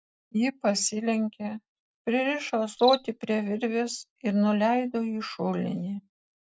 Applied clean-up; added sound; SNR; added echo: none; Cricket; 19 dB; none.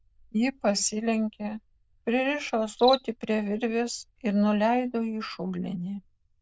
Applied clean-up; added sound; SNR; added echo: neural diffusion model UNIVERSE++.